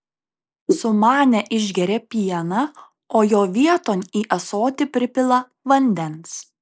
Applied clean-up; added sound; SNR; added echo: neural mask model Resemble Enhance denoiser.